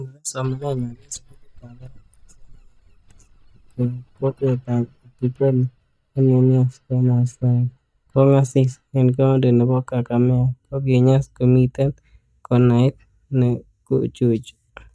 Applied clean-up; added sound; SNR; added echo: neural mask model DeepFilterNet 3.